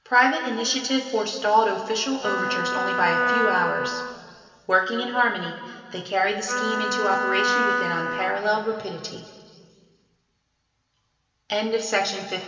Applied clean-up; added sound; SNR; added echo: none; Wind instrument, woodwind instrument; 0 dB; reverberation time 2.3 s.